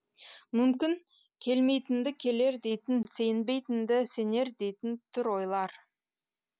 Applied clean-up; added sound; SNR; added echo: none; none; none; none.